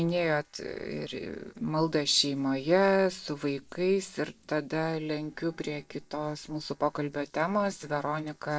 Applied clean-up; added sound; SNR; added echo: neural separator model SepFormer DNS4.